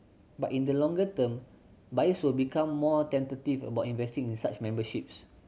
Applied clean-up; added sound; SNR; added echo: none; none; none; none.